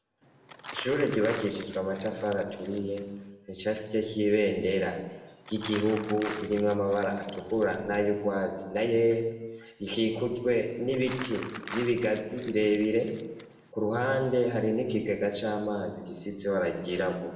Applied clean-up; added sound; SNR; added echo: none; Crumpling, crinkling; 14 dB; reverberation time 0.9 s.